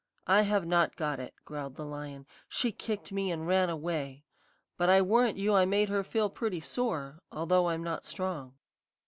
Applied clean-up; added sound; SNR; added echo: none; none; none; none.